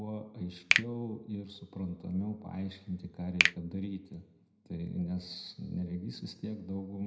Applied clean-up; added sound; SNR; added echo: none; Finger snapping; -2 dB; reverberation time 0.7 s.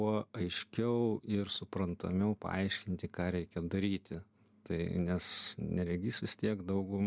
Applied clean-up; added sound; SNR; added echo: none; none; none; none.